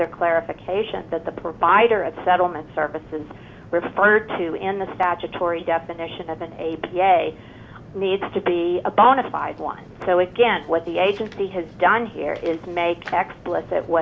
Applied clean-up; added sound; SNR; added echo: none; none; none; none.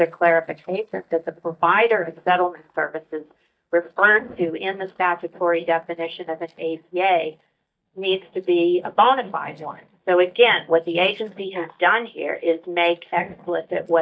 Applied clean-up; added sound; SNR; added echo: neural mask model DeepFilterNet 3.